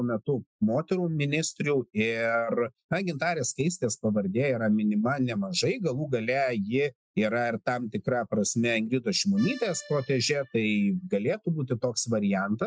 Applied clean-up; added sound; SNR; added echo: classical method Wiener filter.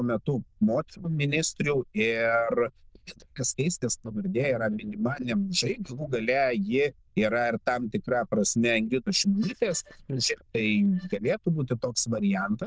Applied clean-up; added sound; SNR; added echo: neural diffusion model UNIVERSE++.